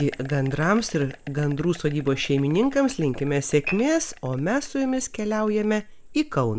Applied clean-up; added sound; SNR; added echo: none; Dishes, pots, and pans / Glass; 9 dB; none.